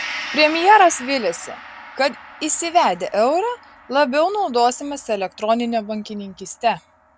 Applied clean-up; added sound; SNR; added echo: none; Gong; 17 dB; none.